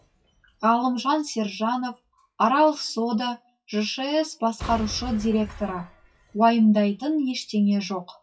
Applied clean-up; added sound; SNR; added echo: classical method WPE with log-MMSE.